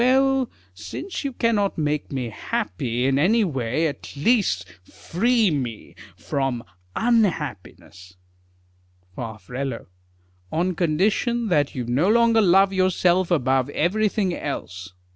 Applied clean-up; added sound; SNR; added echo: none; none; none; none.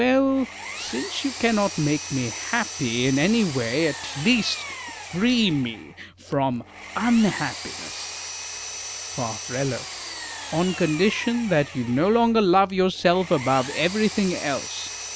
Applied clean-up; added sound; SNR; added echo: none; Power tool; 11 dB; none.